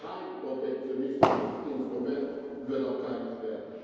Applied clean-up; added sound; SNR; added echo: none; Fireworks; -3 dB; reverberation time 2.2 s.